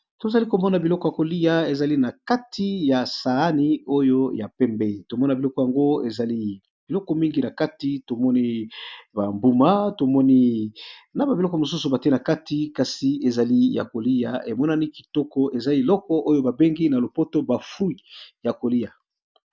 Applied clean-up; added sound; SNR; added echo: none; none; none; none.